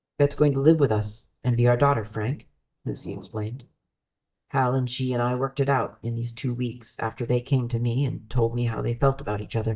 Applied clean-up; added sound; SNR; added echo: neural mask model DeepFilterNet 3.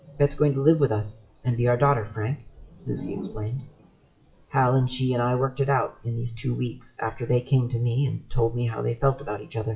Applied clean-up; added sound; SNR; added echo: classical method WPE with log-MMSE.